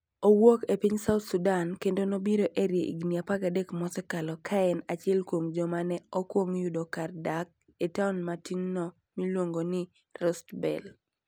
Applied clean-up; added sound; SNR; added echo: none; none; none; none.